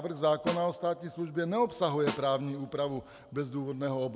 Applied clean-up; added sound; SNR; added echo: none; Snare drum; 12 dB; none.